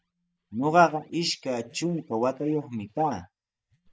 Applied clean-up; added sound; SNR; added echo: neural mask model DeepFilterNet 3.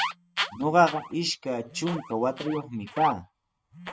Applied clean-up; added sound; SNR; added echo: neural mask model RNNoise.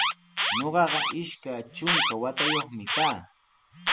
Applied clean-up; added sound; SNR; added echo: none; Alarm; -2 dB; none.